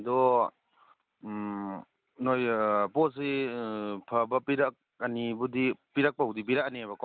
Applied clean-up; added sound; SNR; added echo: none; none; none; none.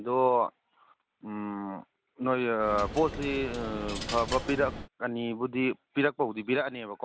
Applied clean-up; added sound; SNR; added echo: none; Coin (dropping); 8 dB; none.